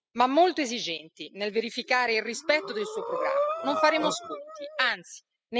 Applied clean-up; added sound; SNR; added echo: classical method spectral subtraction.